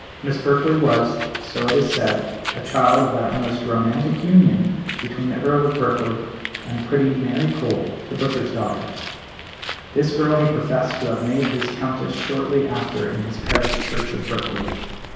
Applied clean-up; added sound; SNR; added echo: none; Bird; 10 dB; reverberation time 1.2 s.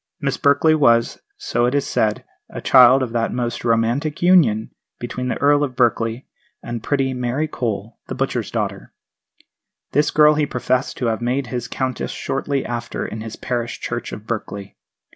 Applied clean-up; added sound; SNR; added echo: none; none; none; none.